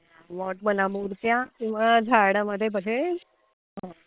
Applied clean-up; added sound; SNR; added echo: neural separator model SepFormer WHAM!.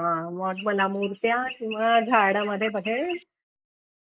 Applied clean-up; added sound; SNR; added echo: neural mask model Resemble Enhance denoiser.